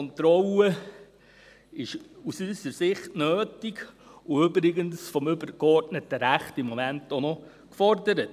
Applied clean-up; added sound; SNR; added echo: none; none; none; none.